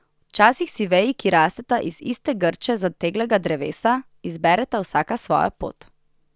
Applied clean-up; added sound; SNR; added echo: none; none; none; none.